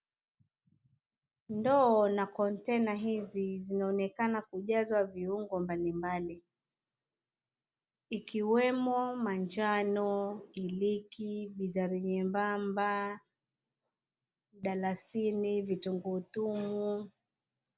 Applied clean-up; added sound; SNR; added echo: none; none; none; none.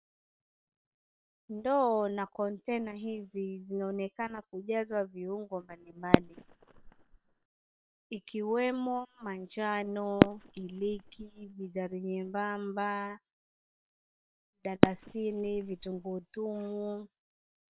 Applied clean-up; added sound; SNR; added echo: neural separator model SepFormer WHAM!.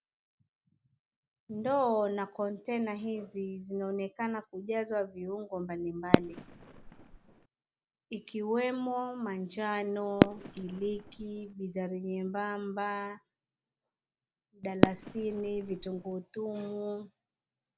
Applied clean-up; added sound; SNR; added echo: none; Fireworks; -5 dB; none.